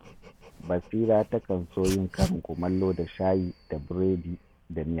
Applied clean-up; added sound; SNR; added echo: none; Dog; 12 dB; none.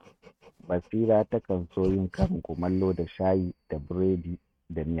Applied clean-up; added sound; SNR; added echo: neural mask model RNNoise.